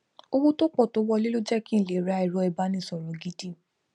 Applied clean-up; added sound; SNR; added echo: none; none; none; none.